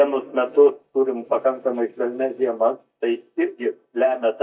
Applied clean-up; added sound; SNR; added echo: neural mask model DeepFilterNet 3.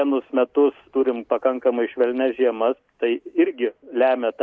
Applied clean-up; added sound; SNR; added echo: none; none; none; none.